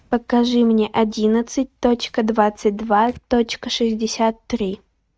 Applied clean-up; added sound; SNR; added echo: neural mask model RNNoise.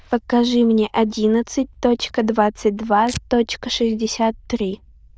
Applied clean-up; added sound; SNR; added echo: neural diffusion model UNIVERSE++.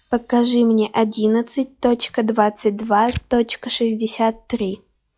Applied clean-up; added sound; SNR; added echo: classical method log-MMSE.